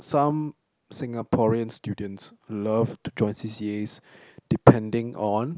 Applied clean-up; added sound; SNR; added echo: none; none; none; none.